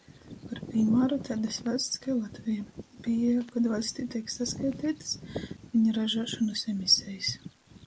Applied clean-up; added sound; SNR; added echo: none; Bird vocalization, bird call, bird song; 14 dB; none.